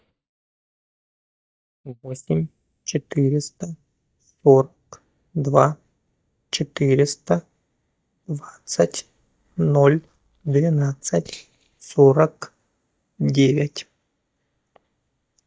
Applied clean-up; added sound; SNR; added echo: neural mask model DeepFilterNet 3.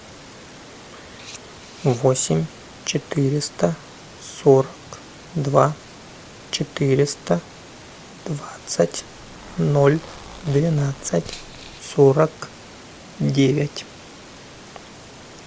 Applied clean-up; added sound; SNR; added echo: none; Zipper (clothing); 20 dB; none.